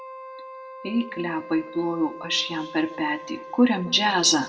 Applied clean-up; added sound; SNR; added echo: none; Wind instrument, woodwind instrument; 15 dB; reverberation time 1.5 s.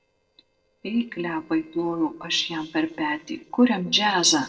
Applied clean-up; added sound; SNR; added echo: neural separator model SepFormer DNS4.